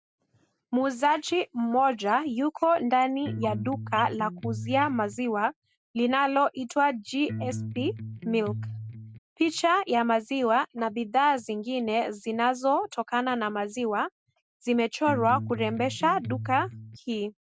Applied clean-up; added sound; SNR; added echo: none; Electric guitar; 8 dB; none.